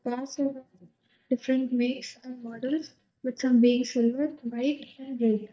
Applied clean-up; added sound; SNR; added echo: neural mask model DeepFilterNet 3.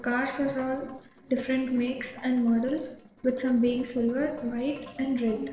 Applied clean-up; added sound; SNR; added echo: neural separator model SepFormer DNS4.